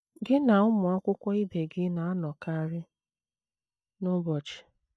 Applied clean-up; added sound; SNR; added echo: neural mask model DeepFilterNet 3.